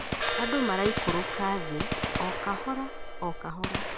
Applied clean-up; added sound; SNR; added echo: none; Crash cymbal + Gunshot, gunfire; 0 dB; none.